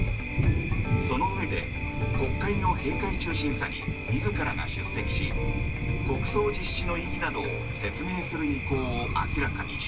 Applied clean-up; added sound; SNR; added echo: none; Thunder; -1 dB; reverberation time 0.2 s.